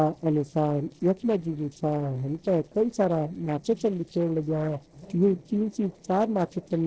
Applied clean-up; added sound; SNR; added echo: neural separator model SepFormer DNS4.